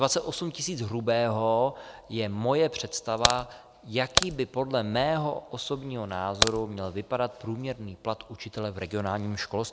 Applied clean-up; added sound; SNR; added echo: none; Crack; -1 dB; none.